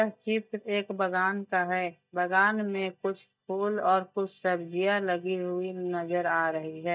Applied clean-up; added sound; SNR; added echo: neural mask model DeepFilterNet 3.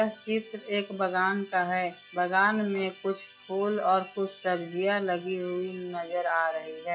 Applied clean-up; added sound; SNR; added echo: classical method log-MMSE.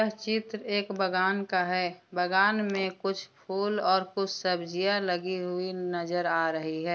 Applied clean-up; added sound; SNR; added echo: none; none; none; none.